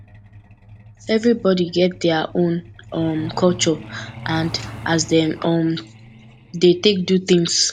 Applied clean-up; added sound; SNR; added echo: none; Truck; 17 dB; none.